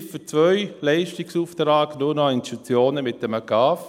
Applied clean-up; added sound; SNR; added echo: none; none; none; none.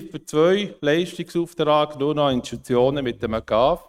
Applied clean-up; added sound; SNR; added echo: neural mask model RNNoise.